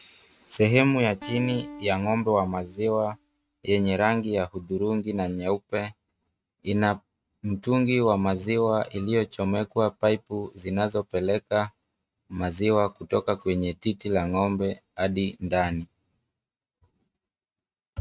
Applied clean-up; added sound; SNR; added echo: neural mask model RNNoise.